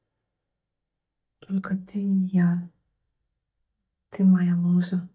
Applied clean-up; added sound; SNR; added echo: neural mask model DeepFilterNet 3.